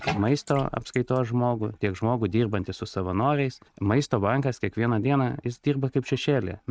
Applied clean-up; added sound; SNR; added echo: neural mask model RNNoise.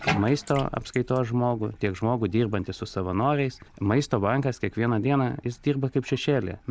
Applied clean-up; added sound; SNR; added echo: none; Bathtub (filling or washing); 14 dB; none.